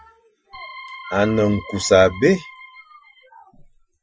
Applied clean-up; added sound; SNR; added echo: classical method Wiener filter.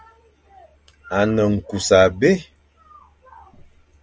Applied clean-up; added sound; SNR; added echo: none; none; none; none.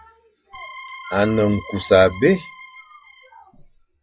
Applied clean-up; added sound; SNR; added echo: classical method log-MMSE.